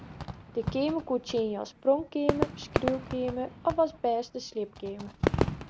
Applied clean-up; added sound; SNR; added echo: none; Fireworks; 3 dB; none.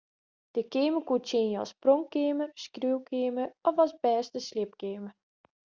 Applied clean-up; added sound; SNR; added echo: none; none; none; none.